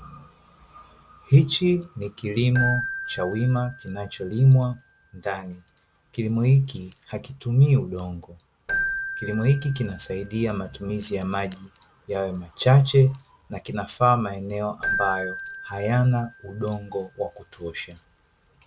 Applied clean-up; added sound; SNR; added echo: none; Keyboard (musical); 12 dB; none.